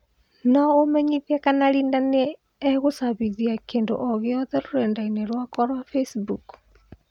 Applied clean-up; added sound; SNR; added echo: none; none; none; none.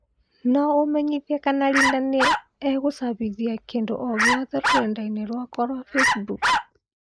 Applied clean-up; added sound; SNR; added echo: neural mask model Resemble Enhance denoiser.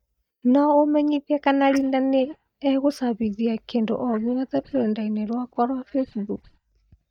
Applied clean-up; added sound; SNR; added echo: neural mask model DeepFilterNet 3.